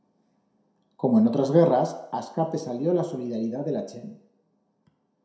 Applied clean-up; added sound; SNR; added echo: none; none; none; reverberation time 0.6 s.